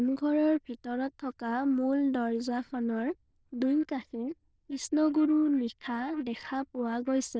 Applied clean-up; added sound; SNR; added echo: neural diffusion model UNIVERSE++.